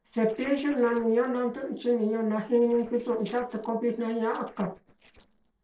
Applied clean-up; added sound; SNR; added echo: neural separator model SepFormer DNS4.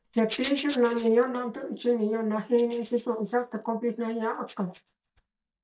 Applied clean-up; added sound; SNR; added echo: neural mask model DeepFilterNet 3.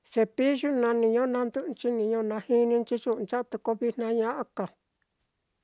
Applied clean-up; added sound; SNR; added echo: none; none; none; none.